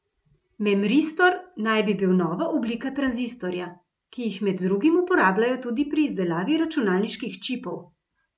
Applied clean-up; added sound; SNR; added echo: none; none; none; none.